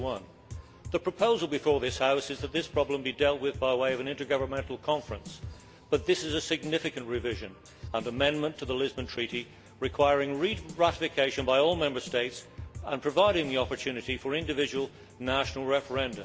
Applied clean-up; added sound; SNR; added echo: none; Drum kit; 15 dB; none.